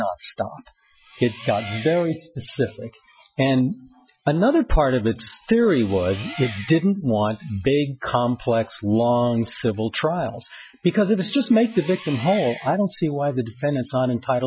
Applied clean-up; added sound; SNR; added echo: classical method Wiener filter.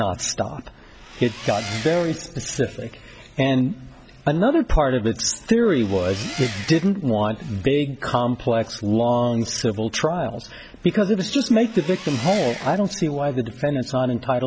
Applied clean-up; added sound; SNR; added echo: none; Engine; 14 dB; none.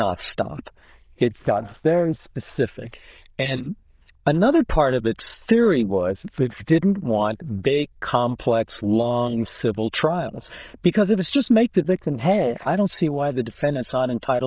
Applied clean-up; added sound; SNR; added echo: neural diffusion model UNIVERSE++.